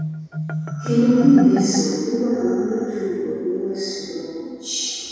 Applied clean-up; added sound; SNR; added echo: none; Marimba, xylophone; 9 dB; reverberation time 2.0 s.